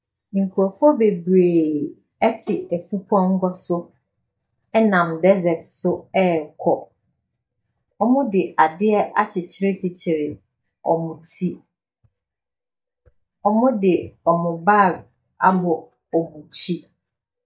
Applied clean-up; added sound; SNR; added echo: neural mask model DeepFilterNet 3.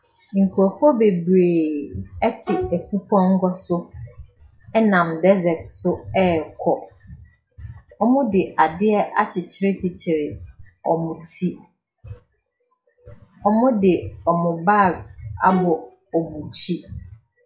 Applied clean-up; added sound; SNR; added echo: classical method WPE with log-MMSE.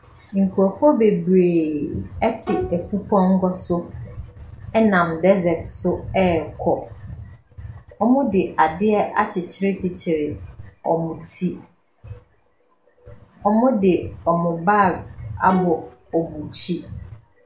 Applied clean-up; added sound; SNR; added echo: none; Bowed string instrument; 9 dB; reverberation time 0.3 s.